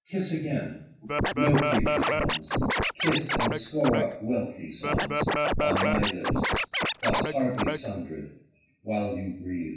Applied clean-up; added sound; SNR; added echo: none; Scratching (performance technique); -3 dB; reverberation time 0.7 s.